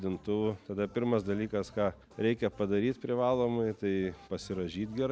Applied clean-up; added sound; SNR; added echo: none; none; none; none.